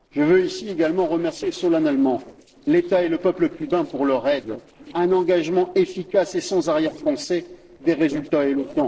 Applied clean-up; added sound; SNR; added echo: neural separator model SepFormer DNS4.